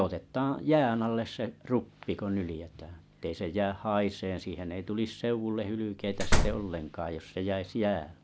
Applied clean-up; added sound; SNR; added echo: none; Slam; -5 dB; none.